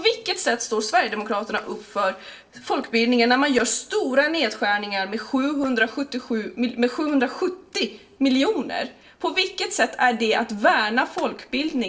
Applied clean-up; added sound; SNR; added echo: neural separator model SepFormer DNS4.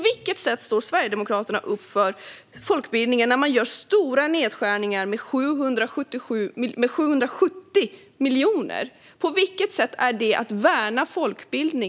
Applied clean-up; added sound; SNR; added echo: none; none; none; none.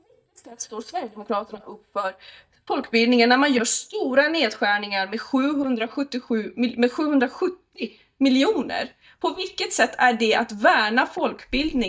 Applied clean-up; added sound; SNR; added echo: neural mask model DeepFilterNet 3.